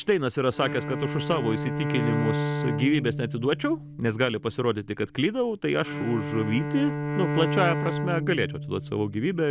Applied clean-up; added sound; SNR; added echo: none; Bowed string instrument; 4 dB; none.